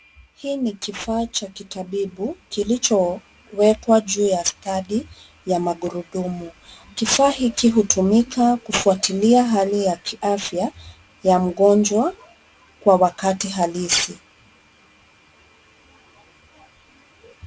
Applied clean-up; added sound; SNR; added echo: none; none; none; none.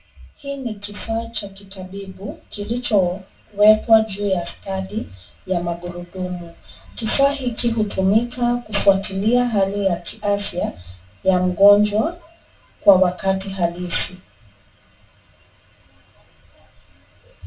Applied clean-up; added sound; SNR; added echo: none; none; none; reverberation time 0.2 s.